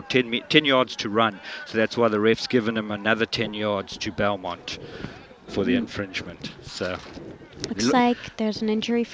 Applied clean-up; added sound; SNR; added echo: none; none; none; none.